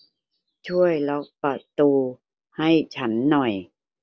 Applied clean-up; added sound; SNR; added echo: none; none; none; none.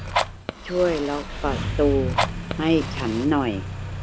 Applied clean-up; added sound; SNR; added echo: none; Engine starting + Fire; 3 dB; none.